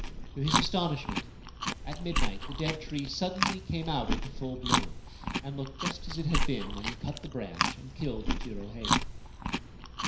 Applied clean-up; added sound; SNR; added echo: none; Chewing, mastication; -3 dB; reverberation time 0.5 s.